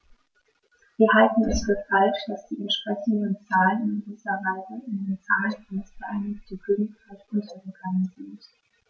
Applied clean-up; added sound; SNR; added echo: none; none; none; none.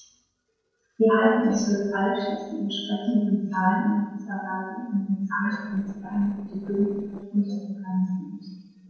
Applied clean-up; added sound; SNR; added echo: neural separator model SepFormer DNS4.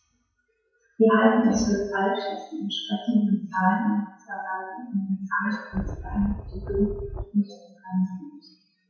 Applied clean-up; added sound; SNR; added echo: classical method WPE with log-MMSE.